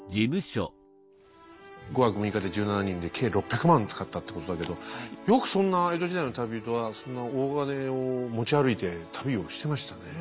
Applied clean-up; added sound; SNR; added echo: none; none; none; none.